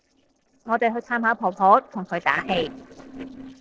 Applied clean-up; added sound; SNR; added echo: neural separator model SepFormer DNS4.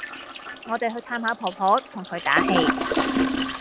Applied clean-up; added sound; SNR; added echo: none; Toilet flush; 0 dB; none.